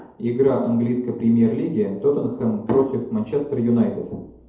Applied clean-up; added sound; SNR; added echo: none; none; none; reverberation time 1.9 s.